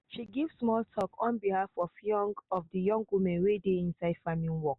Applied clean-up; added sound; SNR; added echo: none; none; none; none.